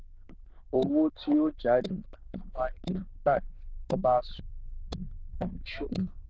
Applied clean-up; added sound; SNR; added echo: neural diffusion model UNIVERSE++.